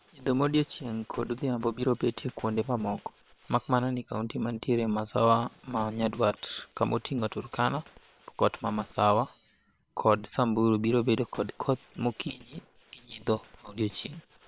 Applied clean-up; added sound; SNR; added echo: neural separator model SepFormer WHAM!.